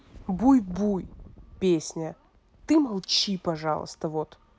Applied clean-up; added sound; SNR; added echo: none; Wind; 18 dB; none.